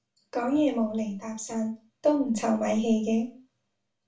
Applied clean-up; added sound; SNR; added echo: none; none; none; reverberation time 0.3 s.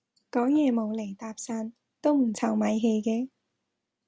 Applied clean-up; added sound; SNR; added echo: none; none; none; none.